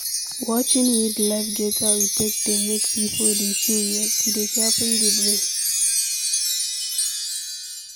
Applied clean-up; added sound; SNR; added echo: none; Wind chime; -5 dB; none.